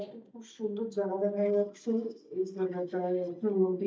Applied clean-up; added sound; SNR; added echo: neural mask model DeepFilterNet 3.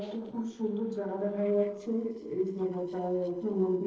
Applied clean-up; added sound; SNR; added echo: neural separator model SepFormer DNS4.